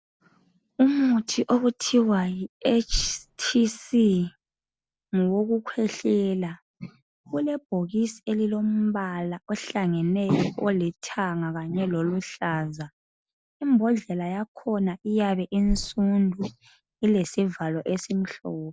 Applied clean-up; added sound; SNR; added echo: none; Bird; 12 dB; none.